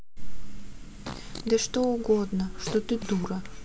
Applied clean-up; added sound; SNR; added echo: none; Fart; 17 dB; none.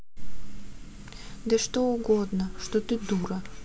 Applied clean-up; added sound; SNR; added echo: none; none; none; none.